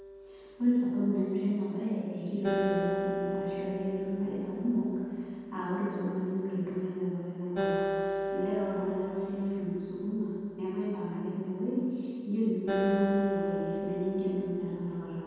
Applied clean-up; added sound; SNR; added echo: none; Acoustic guitar; 4 dB; reverberation time 2.0 s.